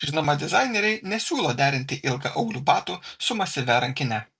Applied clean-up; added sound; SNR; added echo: none; none; none; none.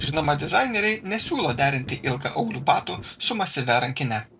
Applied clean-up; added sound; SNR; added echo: none; Thunder / Rain; 18 dB; none.